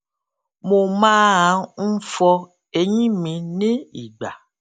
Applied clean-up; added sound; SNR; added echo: none; none; none; none.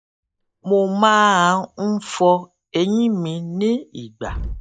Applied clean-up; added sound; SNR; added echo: neural mask model DeepFilterNet 3.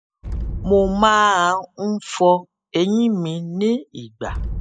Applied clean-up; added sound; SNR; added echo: classical method spectral subtraction.